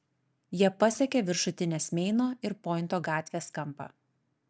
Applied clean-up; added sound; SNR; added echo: none; none; none; none.